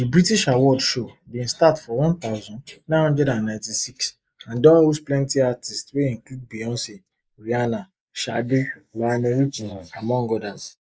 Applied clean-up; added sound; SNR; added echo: neural mask model Resemble Enhance denoiser.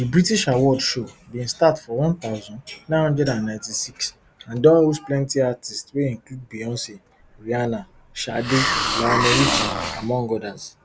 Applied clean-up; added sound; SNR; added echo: none; Hiss; 2 dB; none.